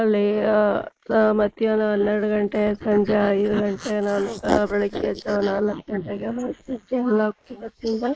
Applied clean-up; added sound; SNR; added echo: neural mask model Resemble Enhance denoiser.